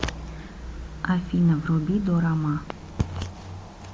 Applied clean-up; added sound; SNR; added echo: none; none; none; none.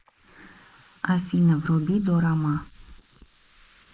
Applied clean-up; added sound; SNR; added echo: neural mask model Resemble Enhance denoiser.